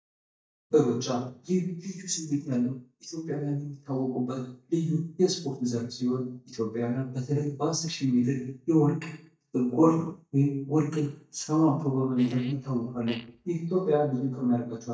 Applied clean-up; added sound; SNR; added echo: neural mask model DeepFilterNet 3.